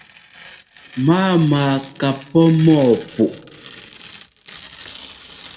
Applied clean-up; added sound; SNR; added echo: none; Tearing; 20 dB; reverberation time 1.3 s.